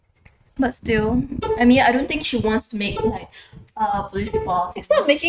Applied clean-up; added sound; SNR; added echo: neural mask model RNNoise.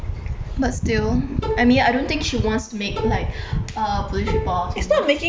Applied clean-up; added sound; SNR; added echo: none; Bowed string instrument; 10 dB; none.